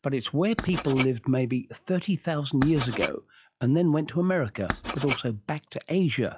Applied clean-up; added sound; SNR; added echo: classical method log-MMSE.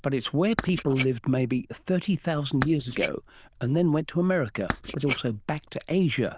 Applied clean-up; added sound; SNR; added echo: neural diffusion model UNIVERSE++.